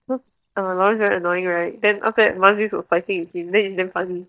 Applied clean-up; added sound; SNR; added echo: neural mask model DeepFilterNet 3.